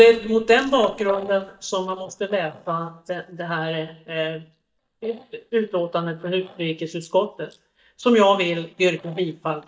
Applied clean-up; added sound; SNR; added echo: neural mask model DeepFilterNet 3.